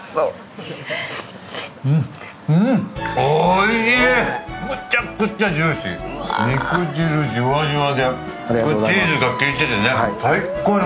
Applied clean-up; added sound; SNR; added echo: none; none; none; none.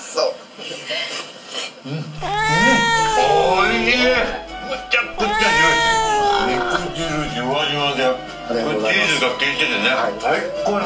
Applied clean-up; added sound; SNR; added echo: none; Cat; -2 dB; reverberation time 0.2 s.